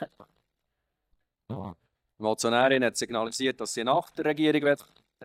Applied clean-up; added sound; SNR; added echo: neural mask model DeepFilterNet 3.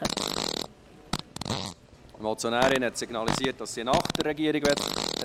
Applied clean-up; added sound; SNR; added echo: none; Fart; 3 dB; none.